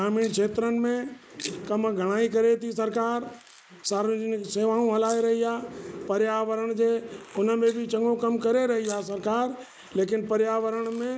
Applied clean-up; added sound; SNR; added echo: neural mask model Resemble Enhance denoiser.